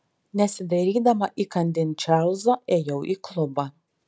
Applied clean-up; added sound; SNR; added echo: none; none; none; none.